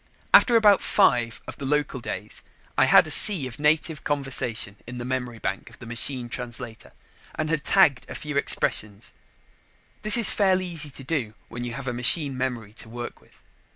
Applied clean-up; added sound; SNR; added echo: none; none; none; none.